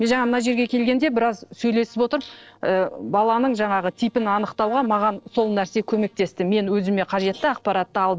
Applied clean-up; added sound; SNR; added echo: neural separator model SepFormer DNS4.